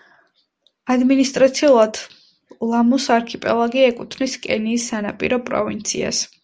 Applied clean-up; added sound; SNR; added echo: none; none; none; none.